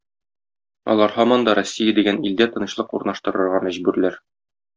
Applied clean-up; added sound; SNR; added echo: none; none; none; none.